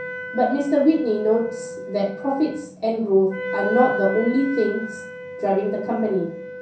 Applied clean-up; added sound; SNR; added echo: none; Wind instrument, woodwind instrument; 9 dB; reverberation time 0.6 s.